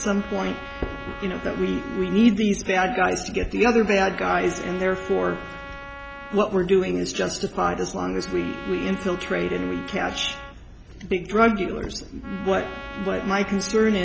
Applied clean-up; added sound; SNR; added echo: none; Trumpet; 16 dB; none.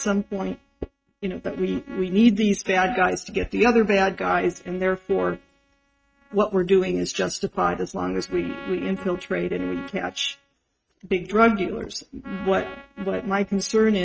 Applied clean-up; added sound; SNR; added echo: neural mask model RNNoise.